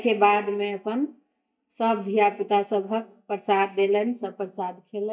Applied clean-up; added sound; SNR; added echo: neural mask model DeepFilterNet 3.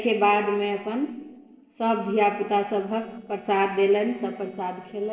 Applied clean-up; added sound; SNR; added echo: neural separator model SepFormer DNS4.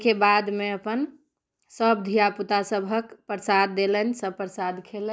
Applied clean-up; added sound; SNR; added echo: none; none; none; none.